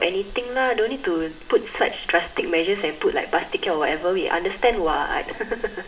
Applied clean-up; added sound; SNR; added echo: none; Rain; 19 dB; reverberation time 1.1 s.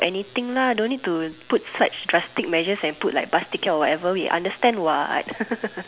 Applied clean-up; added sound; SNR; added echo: none; none; none; none.